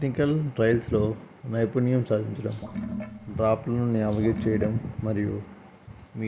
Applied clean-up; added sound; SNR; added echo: none; Sink (filling or washing) / Water; 11 dB; none.